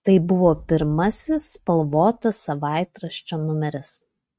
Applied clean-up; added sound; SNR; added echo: neural mask model RNNoise.